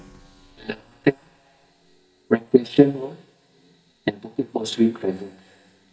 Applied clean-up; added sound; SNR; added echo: neural mask model DeepFilterNet 3.